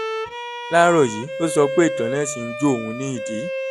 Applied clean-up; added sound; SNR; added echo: none; Bowed string instrument; 7 dB; none.